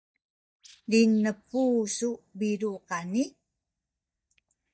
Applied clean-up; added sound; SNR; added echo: neural mask model DeepFilterNet 3.